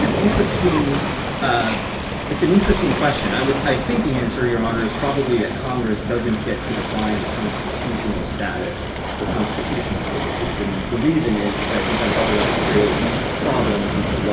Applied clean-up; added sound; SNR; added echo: none; Waves, surf; 1 dB; reverberation time 0.4 s.